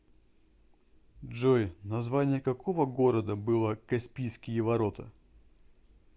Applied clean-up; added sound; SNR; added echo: none; none; none; none.